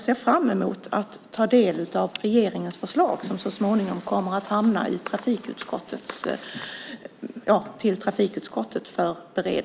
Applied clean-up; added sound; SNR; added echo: none; none; none; none.